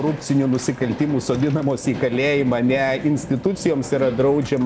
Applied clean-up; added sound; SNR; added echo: none; Train; 14 dB; none.